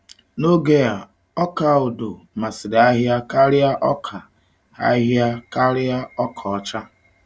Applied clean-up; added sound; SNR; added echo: none; none; none; none.